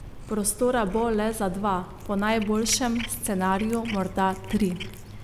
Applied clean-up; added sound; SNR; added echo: none; Cat; 12 dB; none.